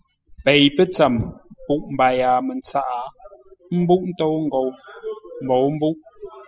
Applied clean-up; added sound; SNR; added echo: classical method spectral subtraction.